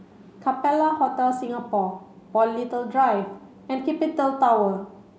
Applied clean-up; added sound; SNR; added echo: none; none; none; none.